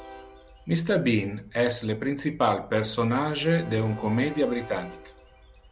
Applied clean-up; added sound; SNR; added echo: none; Train; 19 dB; none.